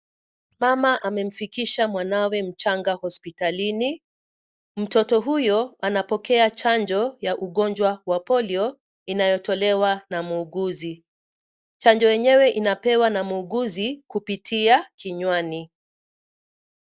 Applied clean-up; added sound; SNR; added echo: neural mask model DeepFilterNet 3.